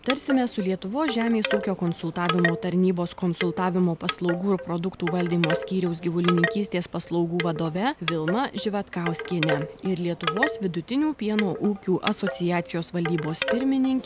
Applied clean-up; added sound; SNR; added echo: none; Wind chime / Wood; 7 dB; none.